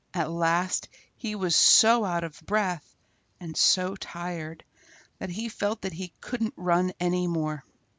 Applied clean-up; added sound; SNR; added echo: none; none; none; none.